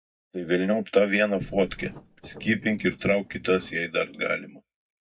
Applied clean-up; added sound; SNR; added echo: neural mask model DeepFilterNet 3.